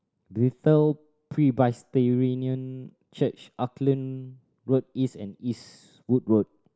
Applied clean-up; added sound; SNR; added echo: none; none; none; none.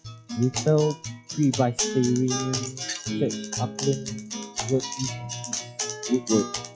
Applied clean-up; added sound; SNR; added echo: classical method log-MMSE.